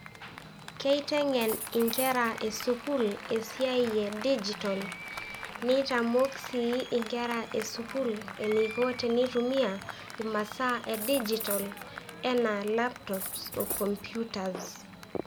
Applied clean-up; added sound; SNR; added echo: none; Cutlery, silverware + Applause; 11 dB; none.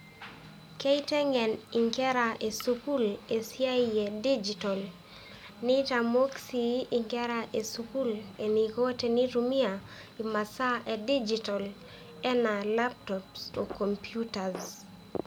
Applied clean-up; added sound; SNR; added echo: none; none; none; none.